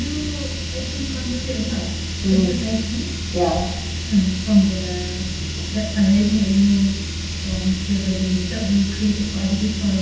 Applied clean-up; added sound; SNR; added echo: none; Car; 5 dB; reverberation time 0.9 s.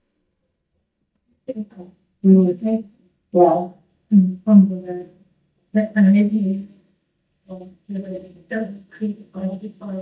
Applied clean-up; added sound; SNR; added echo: neural mask model DeepFilterNet 3.